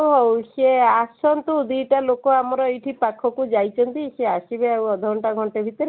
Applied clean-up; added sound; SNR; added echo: none; none; none; none.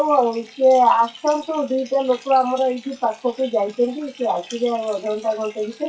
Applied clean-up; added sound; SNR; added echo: classical method WPE with log-MMSE.